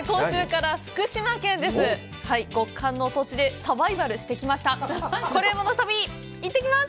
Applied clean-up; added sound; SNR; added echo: none; none; none; none.